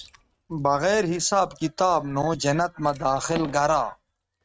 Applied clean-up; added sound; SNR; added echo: neural mask model RNNoise.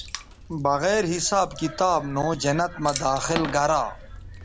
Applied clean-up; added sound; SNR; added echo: none; Water / Splash, splatter; 14 dB; none.